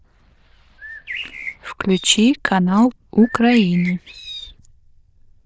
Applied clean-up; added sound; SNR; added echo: neural diffusion model UNIVERSE++.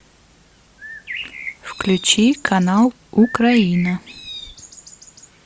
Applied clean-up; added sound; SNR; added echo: none; Bird; 15 dB; none.